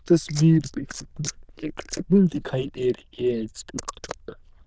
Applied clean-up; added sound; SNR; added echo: neural diffusion model UNIVERSE++.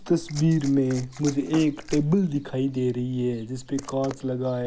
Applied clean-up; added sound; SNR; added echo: none; Liquid; 17 dB; none.